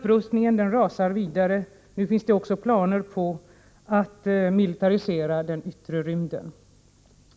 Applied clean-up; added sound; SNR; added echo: none; none; none; none.